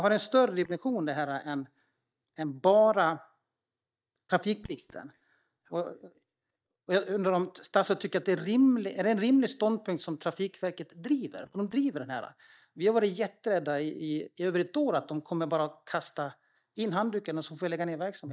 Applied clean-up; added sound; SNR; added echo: neural mask model DeepFilterNet 3.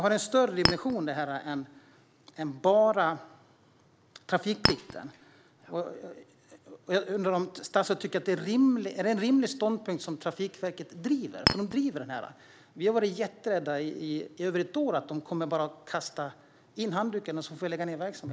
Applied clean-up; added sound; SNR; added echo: none; Chink, clink; 0 dB; none.